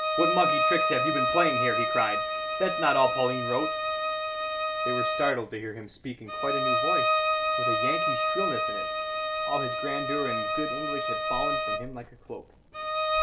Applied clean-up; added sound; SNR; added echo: none; Bowed string instrument; -4 dB; none.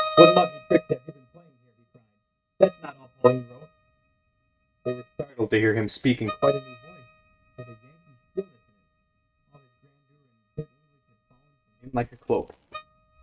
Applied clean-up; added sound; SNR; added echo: neural mask model RNNoise.